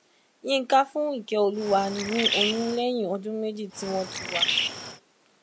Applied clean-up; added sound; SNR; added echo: none; Bird; 2 dB; none.